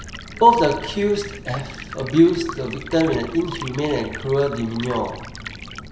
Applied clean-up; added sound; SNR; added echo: none; Stream; 13 dB; none.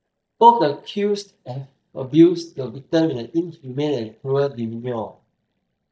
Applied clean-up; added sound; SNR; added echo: neural mask model DeepFilterNet 3.